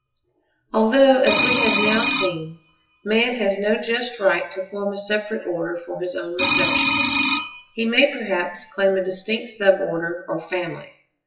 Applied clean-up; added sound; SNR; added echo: classical method WPE with log-MMSE.